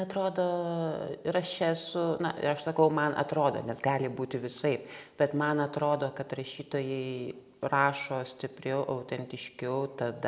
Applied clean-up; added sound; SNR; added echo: none; none; none; none.